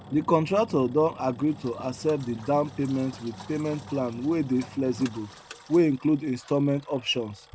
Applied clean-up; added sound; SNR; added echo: none; Engine; 18 dB; none.